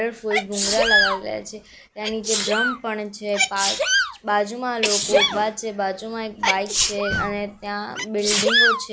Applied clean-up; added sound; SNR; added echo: none; Sneeze; -3 dB; none.